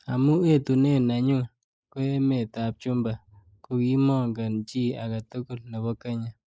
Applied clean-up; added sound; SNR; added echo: neural mask model Resemble Enhance denoiser.